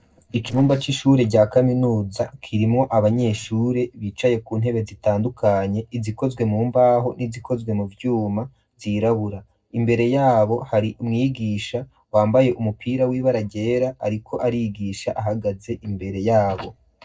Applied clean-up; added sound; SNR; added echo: neural separator model SepFormer DNS4.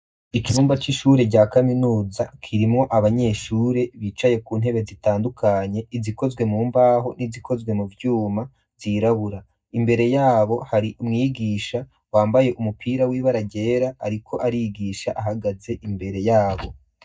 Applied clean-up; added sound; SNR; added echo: neural mask model DeepFilterNet 3.